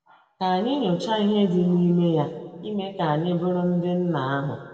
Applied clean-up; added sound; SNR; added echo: none; none; none; reverberation time 1.6 s.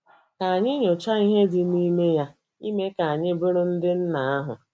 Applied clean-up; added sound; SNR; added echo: none; none; none; none.